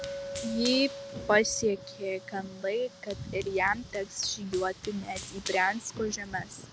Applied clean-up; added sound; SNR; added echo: none; Run + Chink, clink; 11 dB; none.